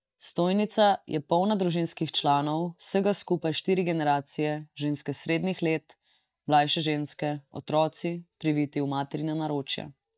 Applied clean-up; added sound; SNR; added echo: neural mask model DeepFilterNet 3.